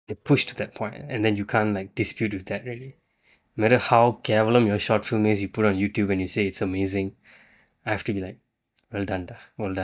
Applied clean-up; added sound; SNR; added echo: neural mask model DeepFilterNet 3.